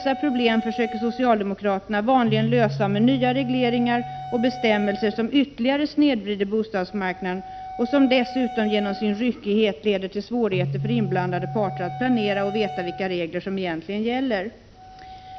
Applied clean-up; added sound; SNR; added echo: none; Wind instrument, woodwind instrument + Keyboard (musical); 11 dB; none.